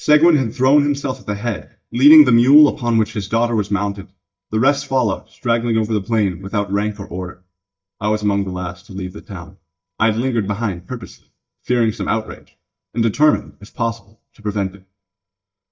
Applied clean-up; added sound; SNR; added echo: neural mask model DeepFilterNet 3.